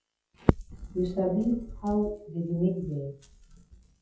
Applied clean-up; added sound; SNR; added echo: classical method WPE with log-MMSE.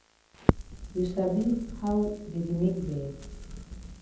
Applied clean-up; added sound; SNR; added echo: none; Crackle; 4 dB; reverberation time 0.8 s.